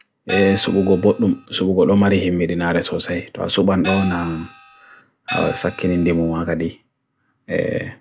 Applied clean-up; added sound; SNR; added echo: none; Gong; 11 dB; none.